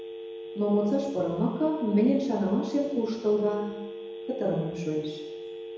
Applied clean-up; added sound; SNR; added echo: none; Telephone; 11 dB; reverberation time 1.0 s.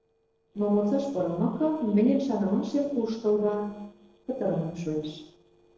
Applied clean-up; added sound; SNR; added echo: neural separator model SepFormer DNS4.